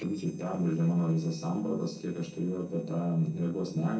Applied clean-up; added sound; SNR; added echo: neural separator model SepFormer DNS4.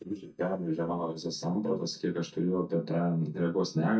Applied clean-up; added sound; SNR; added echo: neural mask model DeepFilterNet 3.